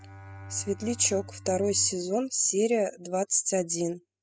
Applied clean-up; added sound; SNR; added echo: classical method spectral subtraction.